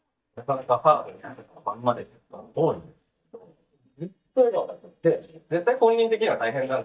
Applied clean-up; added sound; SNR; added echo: neural mask model DeepFilterNet 3.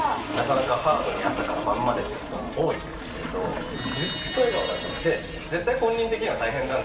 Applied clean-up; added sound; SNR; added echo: none; Toilet flush; 10 dB; reverberation time 2.9 s.